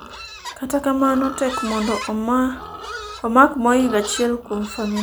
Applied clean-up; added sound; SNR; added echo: none; Livestock, farm animals, working animals; 13 dB; none.